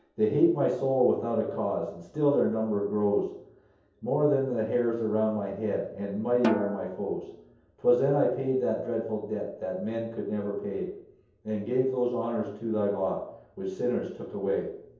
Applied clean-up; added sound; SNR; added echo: none; Snare drum; 7 dB; reverberation time 0.7 s.